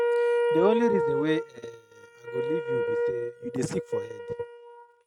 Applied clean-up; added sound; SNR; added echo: neural mask model RNNoise.